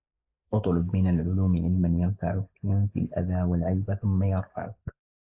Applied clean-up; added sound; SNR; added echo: neural mask model Resemble Enhance denoiser.